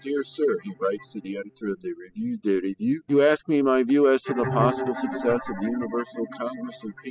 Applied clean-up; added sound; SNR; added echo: classical method spectral subtraction.